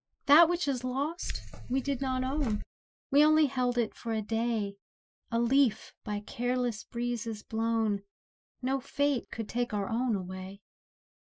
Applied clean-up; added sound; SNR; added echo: classical method Wiener filter.